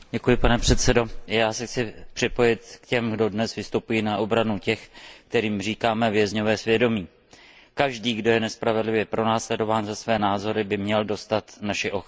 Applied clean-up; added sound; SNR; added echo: none; none; none; none.